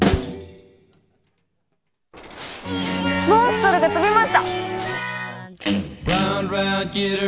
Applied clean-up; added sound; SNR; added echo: none; none; none; none.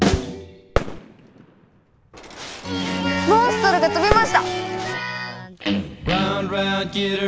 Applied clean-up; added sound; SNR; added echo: none; Fireworks; 9 dB; none.